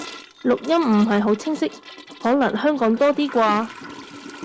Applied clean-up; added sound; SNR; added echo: none; Shatter + Toilet flush / Gurgling; 18 dB; none.